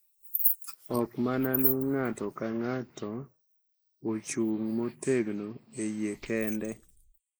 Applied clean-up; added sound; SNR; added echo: neural mask model Resemble Enhance denoiser.